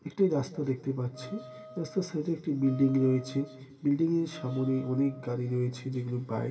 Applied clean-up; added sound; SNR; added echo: none; Wind instrument, woodwind instrument; 19 dB; reverberation time 2.0 s.